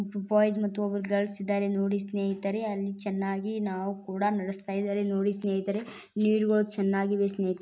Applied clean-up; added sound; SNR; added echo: none; none; none; none.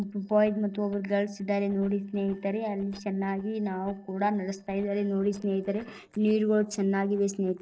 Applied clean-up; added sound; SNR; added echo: neural separator model SepFormer DNS4.